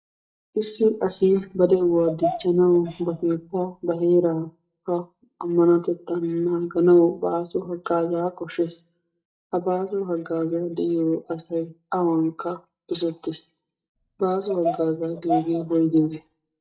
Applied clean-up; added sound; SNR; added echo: neural mask model DeepFilterNet 3.